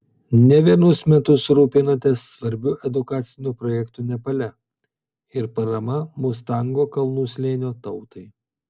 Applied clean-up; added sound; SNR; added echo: none; none; none; none.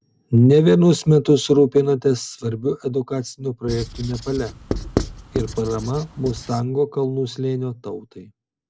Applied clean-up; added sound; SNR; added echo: none; Writing; 9 dB; none.